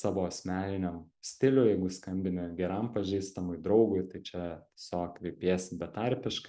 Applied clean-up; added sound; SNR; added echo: none; none; none; none.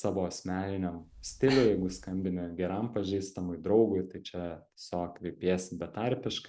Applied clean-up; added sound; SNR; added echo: none; Breathing; 11 dB; none.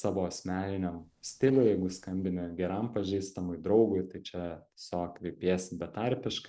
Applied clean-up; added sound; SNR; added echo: neural separator model SepFormer DNS4.